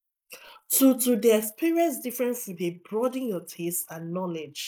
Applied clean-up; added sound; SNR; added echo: neural mask model Resemble Enhance denoiser.